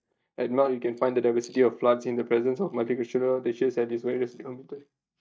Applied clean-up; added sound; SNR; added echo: neural mask model DeepFilterNet 3.